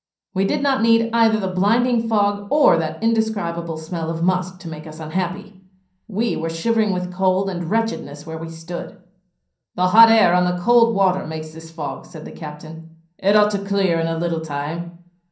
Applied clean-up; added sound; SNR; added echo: none; none; none; reverberation time 0.6 s.